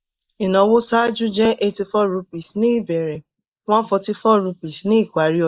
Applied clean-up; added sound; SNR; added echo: neural mask model Resemble Enhance denoiser.